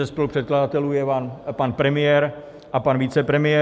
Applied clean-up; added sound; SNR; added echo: none; none; none; none.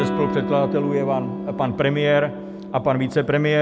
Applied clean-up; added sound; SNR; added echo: none; Electric guitar / Strum; 7 dB; none.